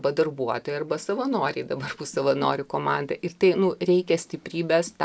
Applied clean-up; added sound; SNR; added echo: none; none; none; none.